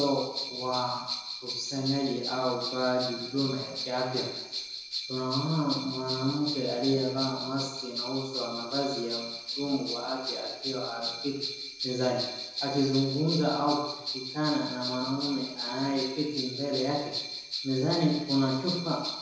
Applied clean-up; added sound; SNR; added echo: none; Bell; 6 dB; reverberation time 1.0 s.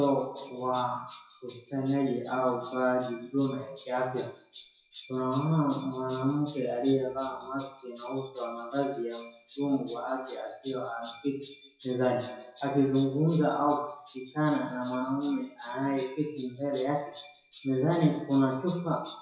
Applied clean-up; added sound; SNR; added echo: classical method WPE with log-MMSE.